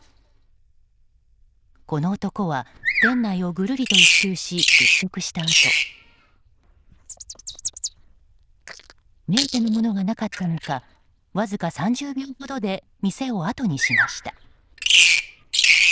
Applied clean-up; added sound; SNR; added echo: neural diffusion model UNIVERSE++.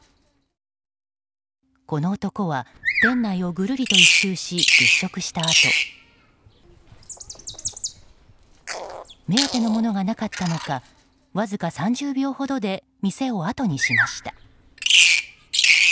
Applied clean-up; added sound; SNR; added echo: none; Bird vocalization, bird call, bird song; -3 dB; none.